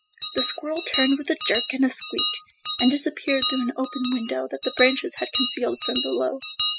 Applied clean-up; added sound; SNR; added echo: classical method spectral subtraction.